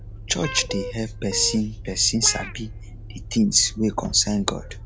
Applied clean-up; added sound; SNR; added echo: none; Guitar + Motor vehicle (road); 10 dB; none.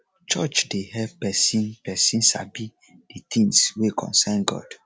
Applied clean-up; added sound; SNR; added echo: none; none; none; none.